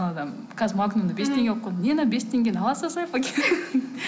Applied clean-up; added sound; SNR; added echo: none; none; none; none.